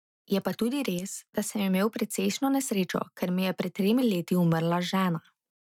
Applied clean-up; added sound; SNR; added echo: none; none; none; none.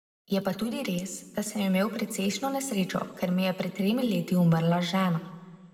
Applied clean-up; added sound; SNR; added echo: none; none; none; reverberation time 1.1 s.